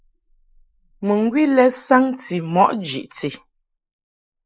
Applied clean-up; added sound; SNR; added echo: neural mask model Resemble Enhance denoiser.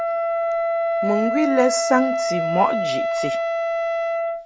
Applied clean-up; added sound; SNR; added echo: none; Wind instrument, woodwind instrument; -2 dB; none.